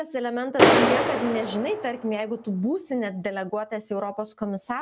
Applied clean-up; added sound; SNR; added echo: none; Clapping; -3 dB; none.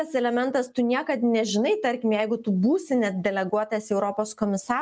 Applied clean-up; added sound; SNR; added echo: none; none; none; none.